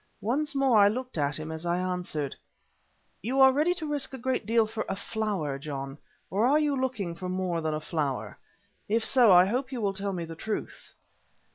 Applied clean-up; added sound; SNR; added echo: none; none; none; none.